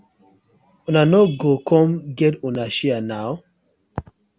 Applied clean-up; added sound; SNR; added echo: none; none; none; none.